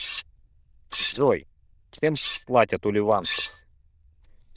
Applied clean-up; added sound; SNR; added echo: neural diffusion model UNIVERSE++.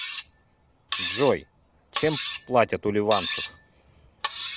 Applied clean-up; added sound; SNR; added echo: none; Cutlery, silverware; -1 dB; none.